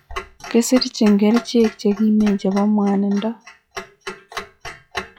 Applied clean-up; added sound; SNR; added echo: classical method log-MMSE.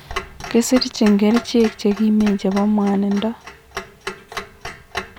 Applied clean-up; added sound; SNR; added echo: none; Clock; 13 dB; none.